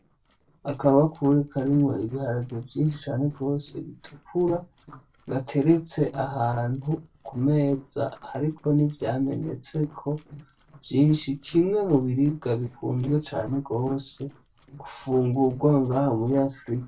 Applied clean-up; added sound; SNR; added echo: neural separator model SepFormer DNS4.